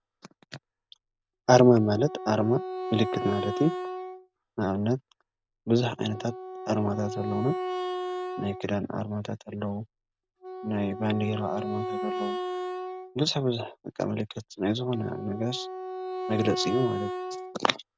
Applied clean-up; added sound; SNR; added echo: none; Wind instrument, woodwind instrument; 8 dB; none.